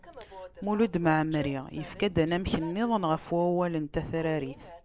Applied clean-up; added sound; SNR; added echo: none; Train; 18 dB; none.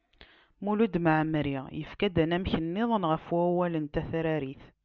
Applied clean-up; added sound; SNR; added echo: none; none; none; none.